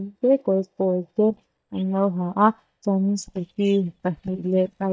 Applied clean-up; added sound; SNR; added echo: neural mask model DeepFilterNet 3.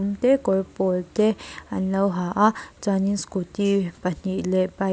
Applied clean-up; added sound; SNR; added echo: none; none; none; none.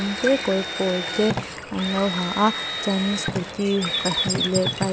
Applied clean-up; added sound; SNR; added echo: none; Water / Bird + Drill; 4 dB; none.